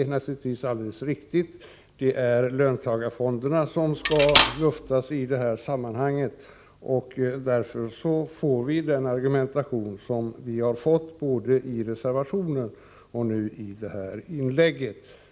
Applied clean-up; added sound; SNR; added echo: none; Cutlery, silverware; 0 dB; none.